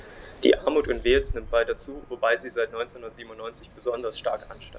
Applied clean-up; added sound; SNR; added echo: none; Bird; 13 dB; none.